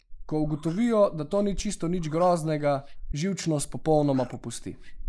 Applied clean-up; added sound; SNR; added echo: neural mask model Resemble Enhance denoiser.